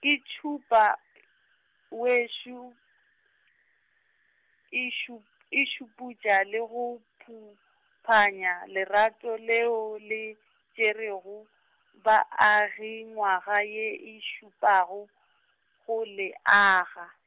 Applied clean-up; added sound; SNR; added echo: none; none; none; none.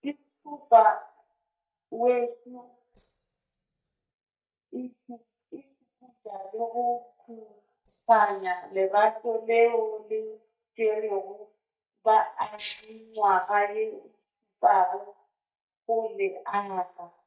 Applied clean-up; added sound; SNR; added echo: neural mask model DeepFilterNet 3.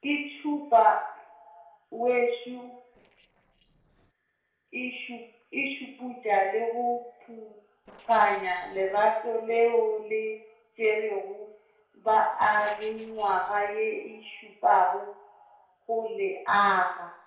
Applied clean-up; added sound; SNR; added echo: neural separator model SepFormer DNS4.